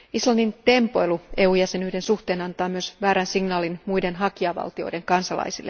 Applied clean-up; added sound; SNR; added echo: none; none; none; none.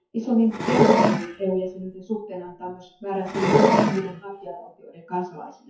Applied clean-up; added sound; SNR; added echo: classical method WPE with log-MMSE.